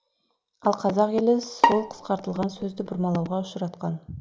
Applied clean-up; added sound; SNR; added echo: none; Bowed string instrument; 2 dB; none.